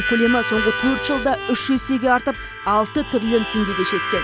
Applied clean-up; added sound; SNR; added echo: none; Harmonica; 6 dB; none.